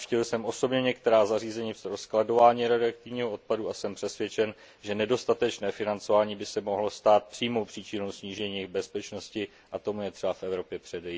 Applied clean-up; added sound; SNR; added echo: none; none; none; none.